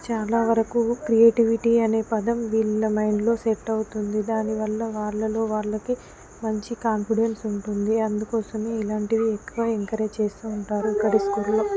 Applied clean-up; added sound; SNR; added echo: none; none; none; none.